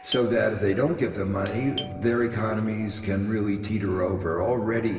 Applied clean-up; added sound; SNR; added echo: none; Doorbell; 17 dB; reverberation time 1.9 s.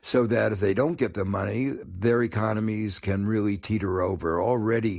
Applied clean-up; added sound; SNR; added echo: none; none; none; none.